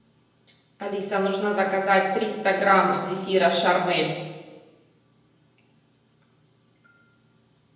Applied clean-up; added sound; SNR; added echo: none; none; none; reverberation time 0.9 s.